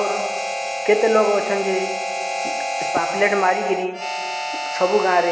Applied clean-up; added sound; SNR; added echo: none; Harmonica; 4 dB; none.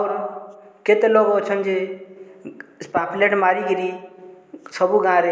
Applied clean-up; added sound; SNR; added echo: none; none; none; none.